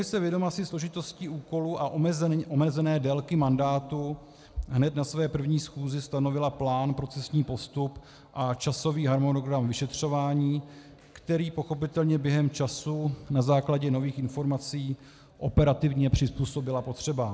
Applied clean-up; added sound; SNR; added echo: none; none; none; none.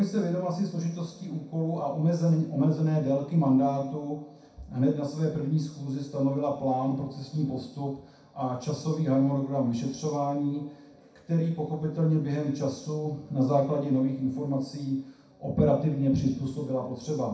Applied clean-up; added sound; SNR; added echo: none; none; none; reverberation time 0.6 s.